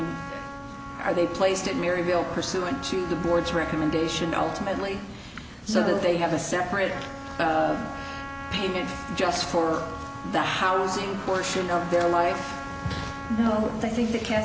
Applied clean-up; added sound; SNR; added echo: none; Trumpet; 12 dB; none.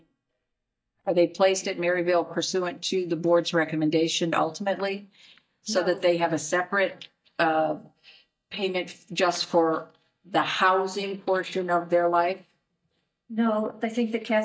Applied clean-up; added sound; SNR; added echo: neural mask model DeepFilterNet 3.